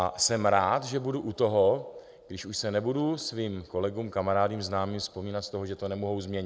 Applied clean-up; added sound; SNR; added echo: none; none; none; none.